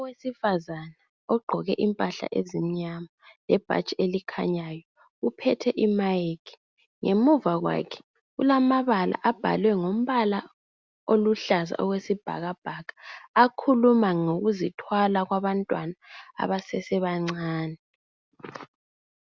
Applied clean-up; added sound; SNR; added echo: none; none; none; none.